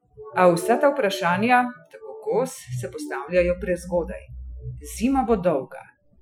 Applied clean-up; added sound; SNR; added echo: classical method Wiener filter.